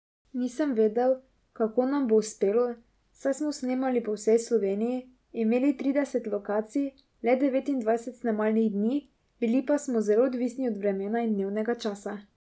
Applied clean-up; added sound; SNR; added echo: none; none; none; none.